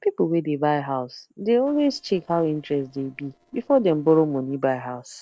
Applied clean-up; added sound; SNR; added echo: neural separator model SepFormer DNS4.